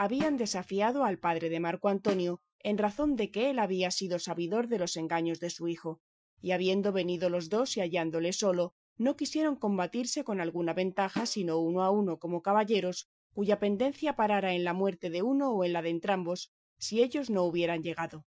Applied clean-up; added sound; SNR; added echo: classical method Wiener filter.